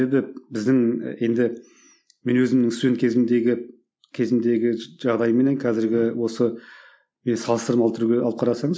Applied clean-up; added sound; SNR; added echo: none; none; none; none.